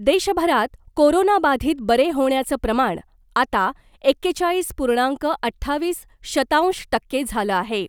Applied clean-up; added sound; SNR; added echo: none; none; none; none.